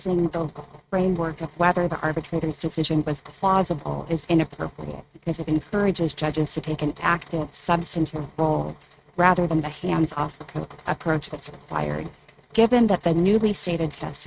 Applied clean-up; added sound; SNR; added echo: neural mask model RNNoise.